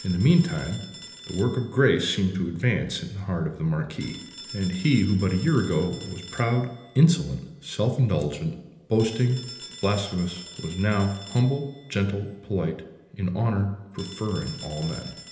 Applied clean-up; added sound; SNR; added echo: none; Telephone; 19 dB; reverberation time 1.0 s.